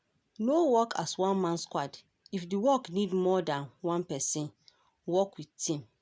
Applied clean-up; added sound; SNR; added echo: none; none; none; none.